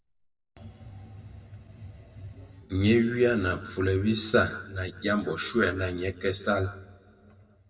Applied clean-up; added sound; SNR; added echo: none; none; none; reverberation time 1.2 s.